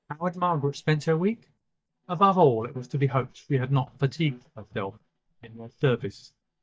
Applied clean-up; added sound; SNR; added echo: neural mask model DeepFilterNet 3.